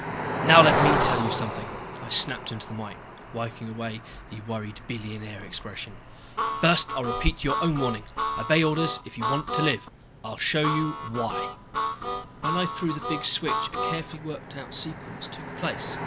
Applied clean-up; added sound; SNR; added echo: none; Cricket + Harmonica; 3 dB; none.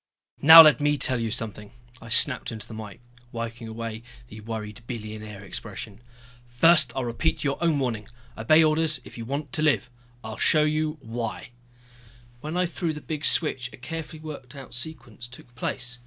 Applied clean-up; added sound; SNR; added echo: none; none; none; none.